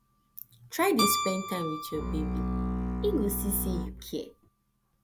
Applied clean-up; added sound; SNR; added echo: none; Keyboard (musical) + Bowed string instrument; 1 dB; none.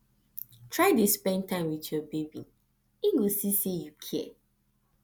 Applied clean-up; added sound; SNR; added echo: none; none; none; none.